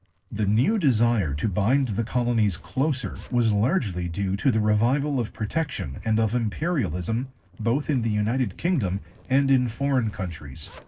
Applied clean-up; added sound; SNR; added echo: neural separator model SepFormer DNS4.